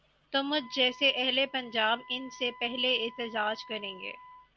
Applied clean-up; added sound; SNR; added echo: none; Wind instrument, woodwind instrument; 20 dB; none.